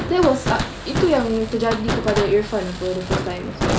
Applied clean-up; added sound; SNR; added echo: none; Fireworks; 5 dB; none.